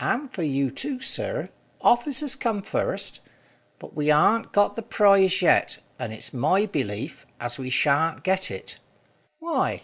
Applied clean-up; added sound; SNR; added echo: none; none; none; none.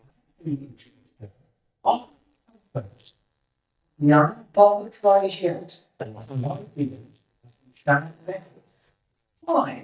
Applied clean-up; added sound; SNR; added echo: neural mask model DeepFilterNet 3.